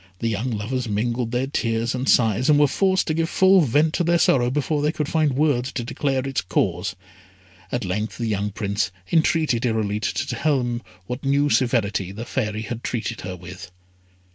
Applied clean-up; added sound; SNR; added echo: none; none; none; none.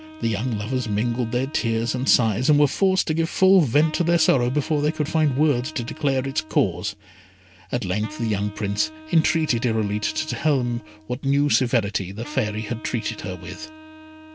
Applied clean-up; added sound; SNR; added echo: none; Wind instrument, woodwind instrument; 20 dB; none.